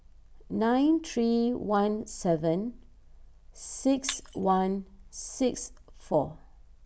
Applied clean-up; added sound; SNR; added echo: none; Shatter; 18 dB; none.